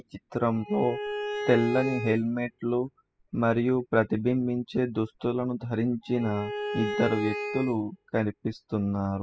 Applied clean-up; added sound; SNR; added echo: classical method spectral subtraction.